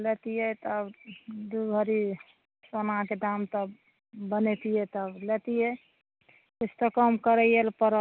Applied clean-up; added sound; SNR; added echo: none; none; none; none.